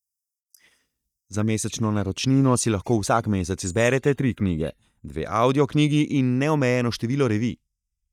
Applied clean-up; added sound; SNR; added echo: neural mask model DeepFilterNet 3.